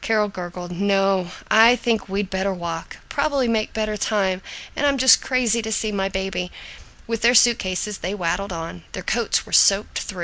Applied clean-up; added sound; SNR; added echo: none; none; none; none.